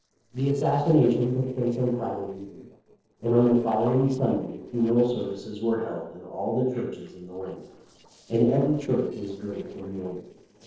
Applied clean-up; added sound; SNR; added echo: neural separator model SepFormer DNS4.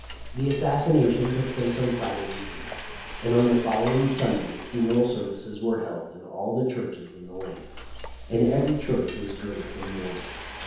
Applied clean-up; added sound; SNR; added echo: none; Frying (food); 12 dB; reverberation time 0.9 s.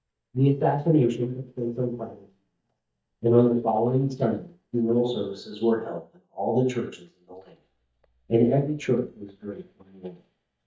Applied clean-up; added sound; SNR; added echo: neural mask model DeepFilterNet 3.